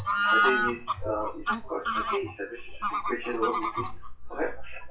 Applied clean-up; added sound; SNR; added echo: classical method WPE with log-MMSE.